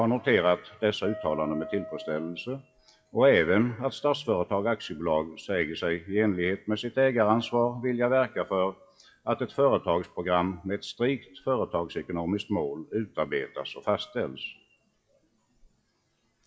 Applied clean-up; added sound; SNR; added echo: classical method WPE with log-MMSE.